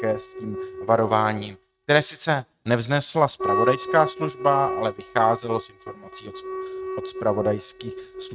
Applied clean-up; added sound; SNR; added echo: neural mask model RNNoise.